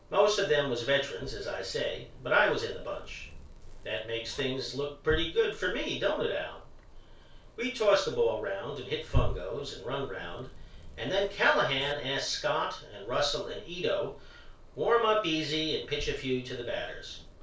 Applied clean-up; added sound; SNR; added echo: none; Zipper (clothing); 17 dB; reverberation time 0.3 s.